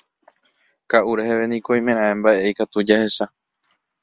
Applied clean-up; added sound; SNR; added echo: none; none; none; none.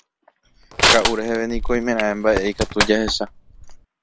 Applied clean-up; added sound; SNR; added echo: none; Crushing; 1 dB; none.